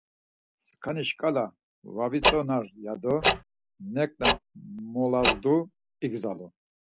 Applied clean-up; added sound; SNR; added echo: none; Tick-tock; -1 dB; none.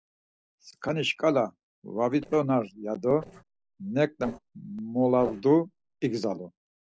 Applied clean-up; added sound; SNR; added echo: neural separator model SepFormer DNS4.